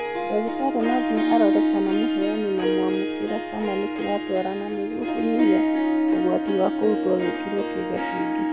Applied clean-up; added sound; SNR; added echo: none; Harp; -2 dB; none.